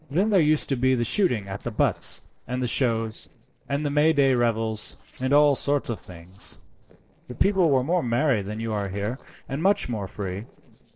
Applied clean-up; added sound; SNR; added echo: neural separator model SepFormer DNS4.